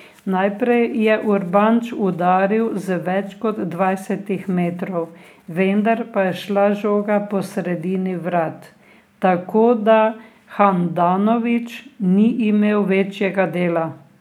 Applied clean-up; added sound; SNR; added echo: none; none; none; none.